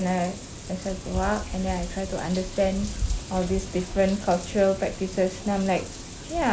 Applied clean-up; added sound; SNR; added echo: none; Bathtub (filling or washing); 17 dB; none.